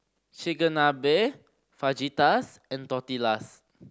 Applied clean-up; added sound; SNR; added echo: none; none; none; none.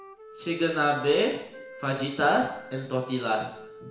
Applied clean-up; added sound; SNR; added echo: none; Wind instrument, woodwind instrument; 19 dB; reverberation time 0.7 s.